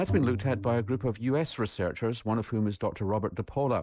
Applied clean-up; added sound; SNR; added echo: none; Bowed string instrument; 10 dB; none.